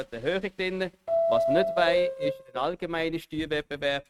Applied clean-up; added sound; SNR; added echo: neural mask model RNNoise.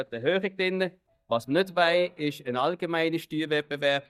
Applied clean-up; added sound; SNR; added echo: neural mask model DeepFilterNet 3.